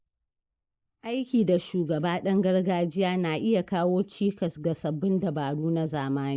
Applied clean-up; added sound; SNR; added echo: neural mask model Resemble Enhance denoiser.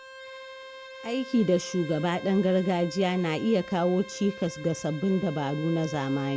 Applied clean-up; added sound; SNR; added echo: none; Bowed string instrument; 14 dB; none.